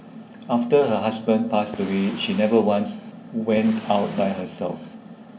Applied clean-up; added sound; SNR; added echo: none; Fire; 18 dB; reverberation time 0.3 s.